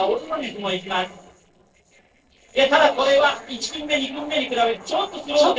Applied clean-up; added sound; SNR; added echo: neural separator model SepFormer DNS4.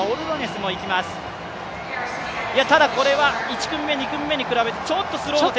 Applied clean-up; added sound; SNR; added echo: none; none; none; none.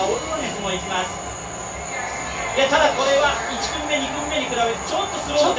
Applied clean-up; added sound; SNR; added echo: none; Frog; 14 dB; reverberation time 0.2 s.